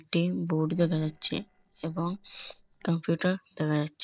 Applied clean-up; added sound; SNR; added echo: neural separator model SepFormer DNS4.